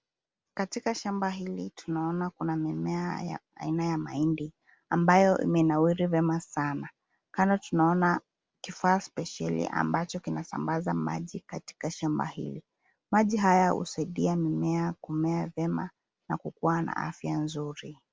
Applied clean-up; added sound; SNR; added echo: none; none; none; none.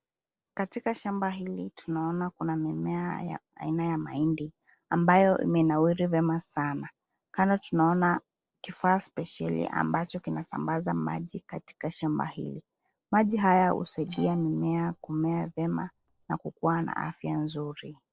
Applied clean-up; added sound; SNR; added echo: neural separator model SepFormer DNS4.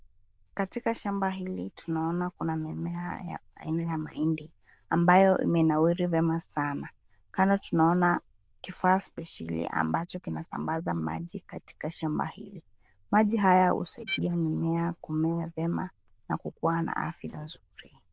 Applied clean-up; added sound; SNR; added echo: neural diffusion model UNIVERSE++.